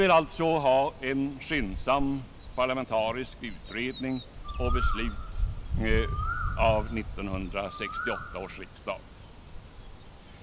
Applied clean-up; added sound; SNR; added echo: none; Bird; 4 dB; none.